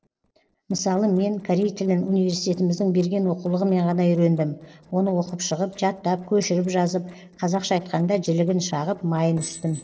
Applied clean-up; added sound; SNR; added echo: neural separator model SepFormer DNS4.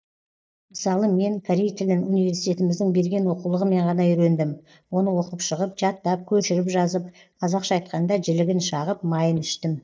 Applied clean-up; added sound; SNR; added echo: neural mask model DeepFilterNet 3.